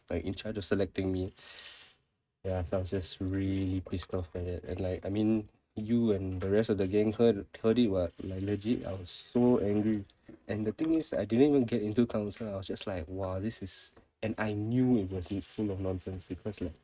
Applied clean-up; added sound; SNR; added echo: neural mask model RNNoise.